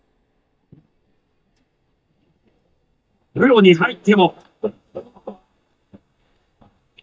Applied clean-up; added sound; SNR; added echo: neural mask model DeepFilterNet 3.